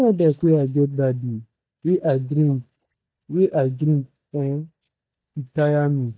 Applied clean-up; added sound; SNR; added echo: neural mask model DeepFilterNet 3.